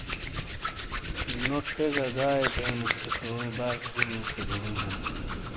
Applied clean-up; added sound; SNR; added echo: neural mask model Resemble Enhance denoiser.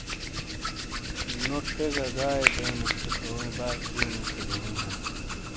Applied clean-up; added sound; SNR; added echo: none; Hands; -4 dB; none.